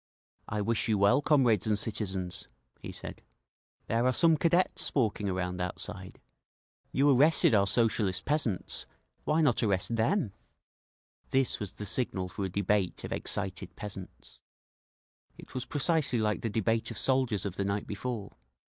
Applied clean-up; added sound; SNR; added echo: none; none; none; none.